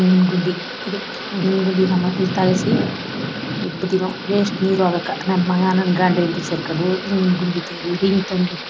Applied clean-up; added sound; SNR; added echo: none; Thunder / Rain; 8 dB; none.